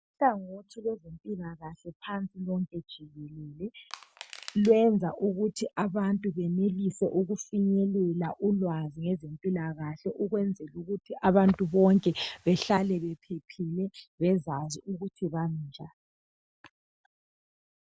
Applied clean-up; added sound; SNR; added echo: none; Crushing; 18 dB; none.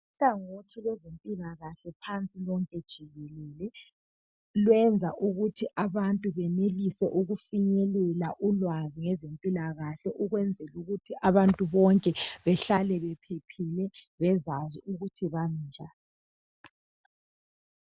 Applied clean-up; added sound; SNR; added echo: none; none; none; none.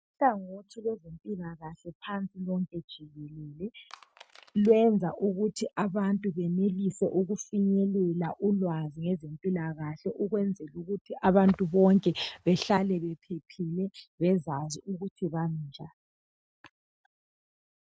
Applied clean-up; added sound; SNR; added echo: neural mask model RNNoise.